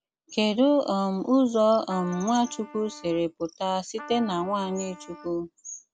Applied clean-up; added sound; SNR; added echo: none; Trumpet; 19 dB; none.